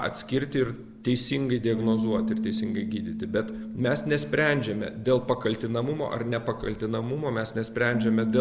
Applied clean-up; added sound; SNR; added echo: none; Bass guitar; 6 dB; none.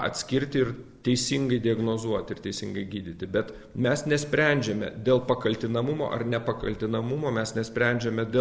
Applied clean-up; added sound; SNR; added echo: none; none; none; none.